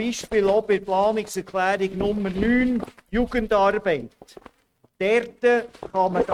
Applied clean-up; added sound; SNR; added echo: neural mask model RNNoise.